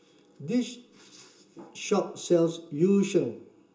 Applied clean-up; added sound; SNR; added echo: none; none; none; reverberation time 0.2 s.